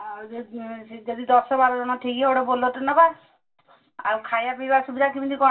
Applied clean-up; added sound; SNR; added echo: none; none; none; reverberation time 0.2 s.